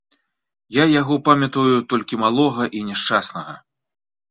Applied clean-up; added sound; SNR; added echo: none; none; none; none.